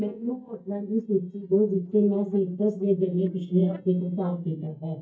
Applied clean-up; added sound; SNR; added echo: neural mask model DeepFilterNet 3.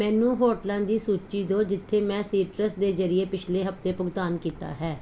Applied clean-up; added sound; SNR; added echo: none; none; none; none.